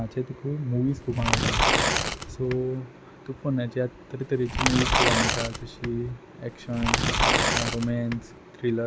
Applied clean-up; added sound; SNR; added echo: none; Tearing; -3 dB; none.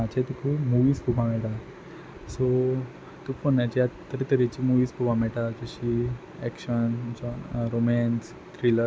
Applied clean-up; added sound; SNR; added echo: none; none; none; none.